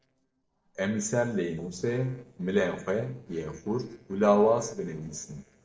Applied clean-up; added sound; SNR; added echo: neural separator model SepFormer DNS4.